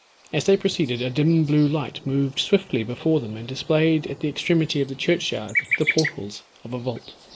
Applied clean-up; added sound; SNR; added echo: neural mask model Resemble Enhance denoiser.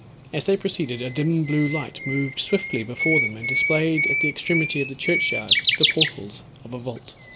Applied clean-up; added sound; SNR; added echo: none; Bird; 0 dB; none.